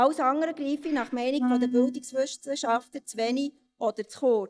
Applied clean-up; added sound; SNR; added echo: neural mask model DeepFilterNet 3.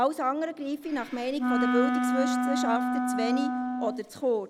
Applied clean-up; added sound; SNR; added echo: none; Wind instrument, woodwind instrument; -2 dB; none.